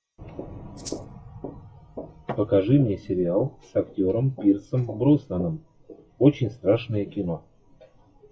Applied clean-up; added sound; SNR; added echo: classical method WPE with log-MMSE.